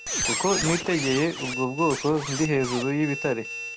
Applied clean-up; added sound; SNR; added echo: none; Squeak; 6 dB; none.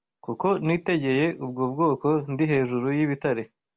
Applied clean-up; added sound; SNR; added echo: none; none; none; none.